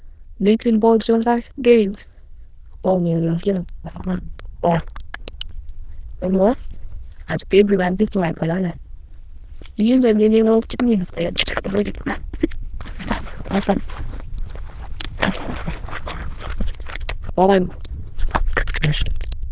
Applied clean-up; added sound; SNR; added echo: neural diffusion model UNIVERSE++.